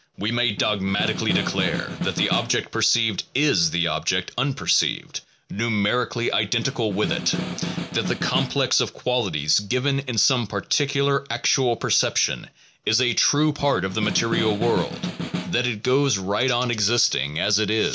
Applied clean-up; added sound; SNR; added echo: none; Snare drum; 6 dB; none.